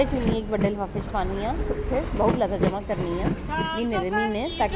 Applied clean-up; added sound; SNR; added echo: none; Train; 1 dB; none.